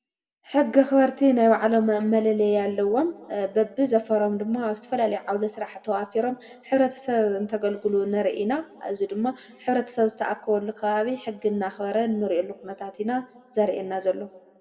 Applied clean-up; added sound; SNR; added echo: none; none; none; reverberation time 0.9 s.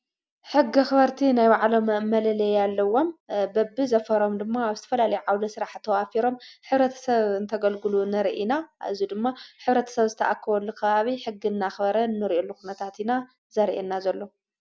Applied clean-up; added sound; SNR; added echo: none; none; none; none.